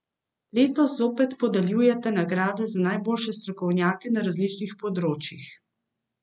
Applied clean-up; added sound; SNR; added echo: none; none; none; none.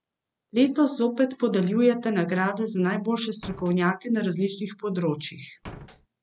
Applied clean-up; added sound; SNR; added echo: none; Slam; 16 dB; none.